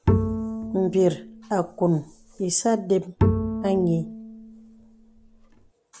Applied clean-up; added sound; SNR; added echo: none; Bowed string instrument; 2 dB; none.